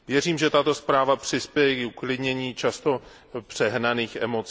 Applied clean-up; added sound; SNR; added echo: none; none; none; none.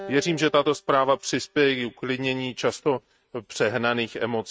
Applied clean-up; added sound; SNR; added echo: neural mask model RNNoise.